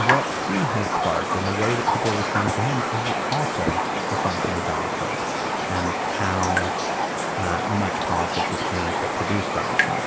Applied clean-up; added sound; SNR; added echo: none; Raindrop; -4 dB; none.